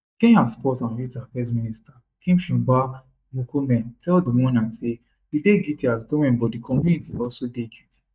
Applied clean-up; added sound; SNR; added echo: neural mask model DeepFilterNet 3.